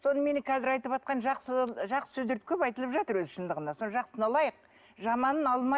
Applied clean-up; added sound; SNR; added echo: none; none; none; none.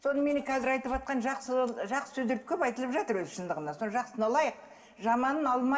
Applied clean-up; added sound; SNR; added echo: none; Zipper (clothing); 18 dB; reverberation time 1.5 s.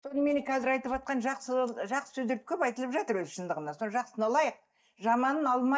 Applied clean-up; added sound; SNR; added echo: neural mask model DeepFilterNet 3.